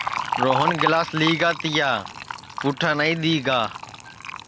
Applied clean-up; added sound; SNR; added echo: none; Fill (with liquid); 6 dB; none.